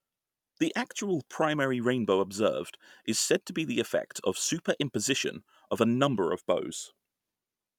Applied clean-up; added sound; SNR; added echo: none; none; none; none.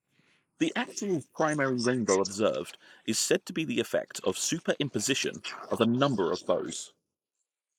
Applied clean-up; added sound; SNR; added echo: neural mask model Resemble Enhance denoiser.